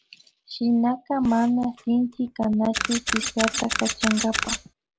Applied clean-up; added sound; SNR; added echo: none; Camera; 5 dB; none.